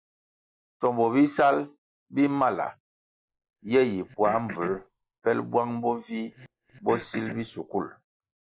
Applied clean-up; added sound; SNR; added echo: neural mask model DeepFilterNet 3.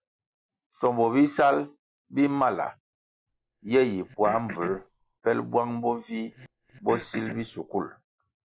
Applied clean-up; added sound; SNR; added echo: none; Cough; 15 dB; none.